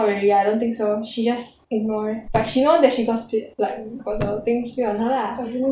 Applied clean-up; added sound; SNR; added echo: none; Thump, thud; 13 dB; none.